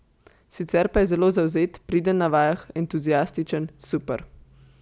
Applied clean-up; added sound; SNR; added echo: none; none; none; none.